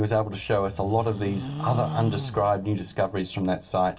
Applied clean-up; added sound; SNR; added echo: none; Livestock, farm animals, working animals; 10 dB; reverberation time 0.2 s.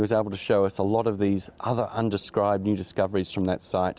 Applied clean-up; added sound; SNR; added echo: none; none; none; none.